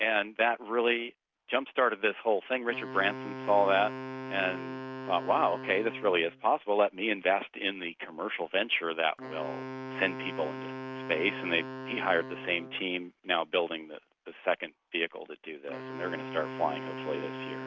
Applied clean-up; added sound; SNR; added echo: none; Wind instrument, woodwind instrument; 11 dB; none.